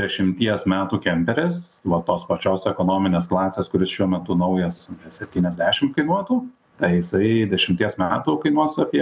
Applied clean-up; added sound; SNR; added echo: none; none; none; none.